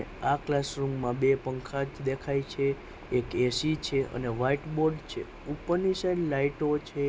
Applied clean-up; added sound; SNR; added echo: none; Bird; 18 dB; none.